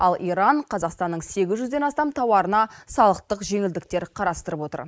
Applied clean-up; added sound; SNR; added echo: neural mask model Resemble Enhance denoiser.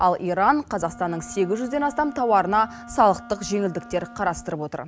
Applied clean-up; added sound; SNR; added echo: none; Wind instrument, woodwind instrument; 19 dB; none.